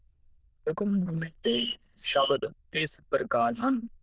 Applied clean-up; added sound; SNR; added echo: neural diffusion model UNIVERSE++.